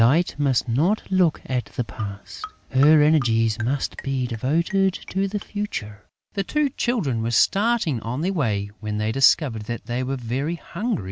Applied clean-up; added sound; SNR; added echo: none; Marimba, xylophone; 18 dB; none.